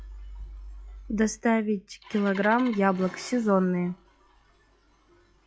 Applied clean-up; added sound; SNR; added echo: classical method log-MMSE.